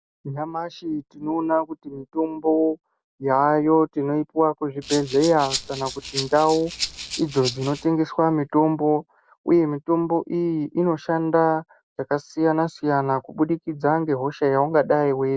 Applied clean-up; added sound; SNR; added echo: none; Rattle (instrument); 10 dB; none.